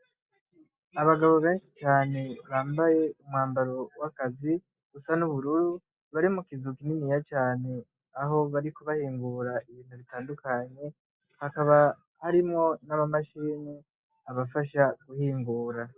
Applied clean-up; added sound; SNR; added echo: none; none; none; none.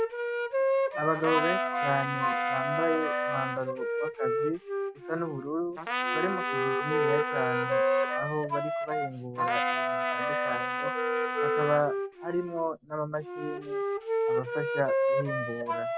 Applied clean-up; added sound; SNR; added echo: none; Wind instrument, woodwind instrument + Trumpet; -4 dB; none.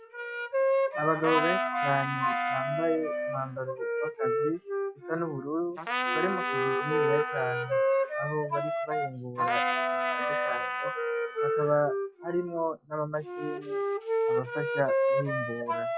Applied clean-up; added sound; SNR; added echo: classical method log-MMSE.